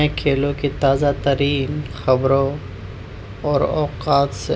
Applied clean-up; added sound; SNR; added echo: none; none; none; none.